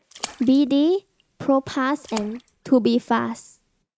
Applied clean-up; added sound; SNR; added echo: neural mask model RNNoise.